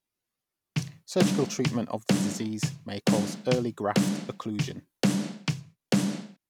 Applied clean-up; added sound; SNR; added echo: none; Bass drum / Snare drum; -5 dB; none.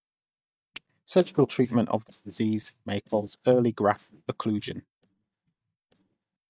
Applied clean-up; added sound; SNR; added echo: neural mask model DeepFilterNet 3.